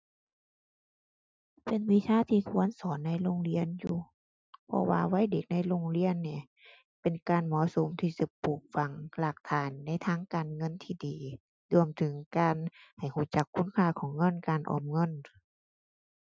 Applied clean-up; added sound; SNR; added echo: none; none; none; none.